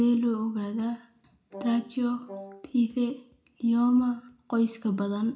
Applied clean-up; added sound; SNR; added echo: none; Wind instrument, woodwind instrument; 16 dB; reverberation time 0.3 s.